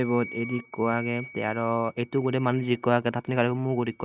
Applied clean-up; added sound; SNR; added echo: neural mask model RNNoise.